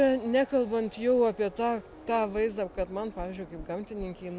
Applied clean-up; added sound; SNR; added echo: none; Piano + Knock; 19 dB; none.